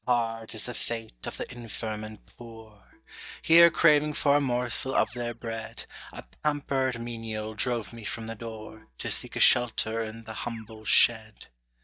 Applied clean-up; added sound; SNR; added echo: neural mask model DeepFilterNet 3.